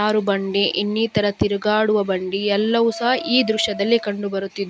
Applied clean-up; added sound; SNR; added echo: none; Wind instrument, woodwind instrument; 16 dB; none.